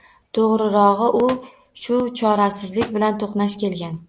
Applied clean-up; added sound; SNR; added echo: none; Thump, thud; 20 dB; none.